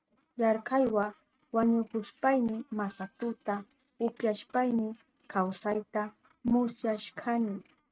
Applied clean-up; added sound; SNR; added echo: neural mask model RNNoise.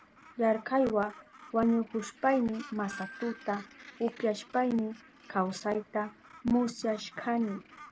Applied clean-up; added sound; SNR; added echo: none; Glockenspiel + Gull, seagull; 19 dB; none.